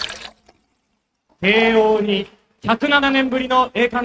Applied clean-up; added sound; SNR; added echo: neural mask model RNNoise.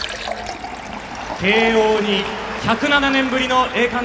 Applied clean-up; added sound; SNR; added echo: none; Fill (with liquid); 11 dB; none.